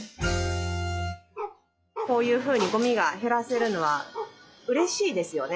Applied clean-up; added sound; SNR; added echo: classical method log-MMSE.